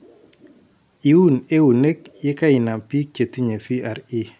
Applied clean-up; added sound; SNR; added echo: none; none; none; none.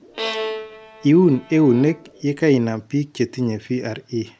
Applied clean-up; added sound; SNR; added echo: none; Bowed string instrument; 12 dB; none.